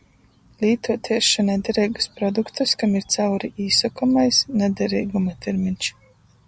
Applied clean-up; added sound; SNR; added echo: none; none; none; none.